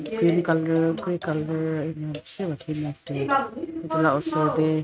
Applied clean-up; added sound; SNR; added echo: neural mask model RNNoise.